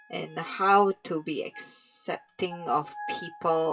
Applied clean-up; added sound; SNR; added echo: classical method WPE with log-MMSE.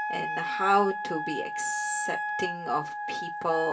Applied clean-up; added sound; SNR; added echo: none; Wind instrument, woodwind instrument; 2 dB; reverberation time 0.2 s.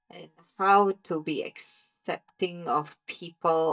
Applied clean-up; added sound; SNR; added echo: neural mask model DeepFilterNet 3.